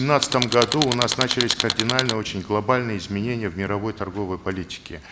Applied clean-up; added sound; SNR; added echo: none; Tools; 2 dB; none.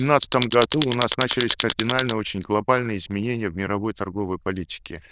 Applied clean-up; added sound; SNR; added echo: neural diffusion model UNIVERSE++.